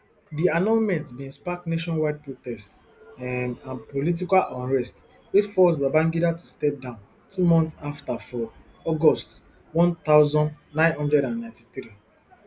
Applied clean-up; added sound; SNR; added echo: none; none; none; none.